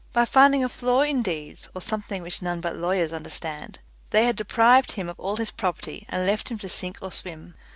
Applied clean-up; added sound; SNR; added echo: none; none; none; none.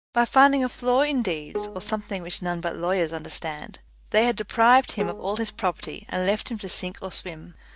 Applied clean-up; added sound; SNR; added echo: neural mask model DeepFilterNet 3.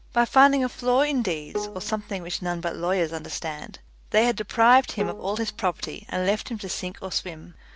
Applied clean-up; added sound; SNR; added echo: none; Bowed string instrument; 13 dB; none.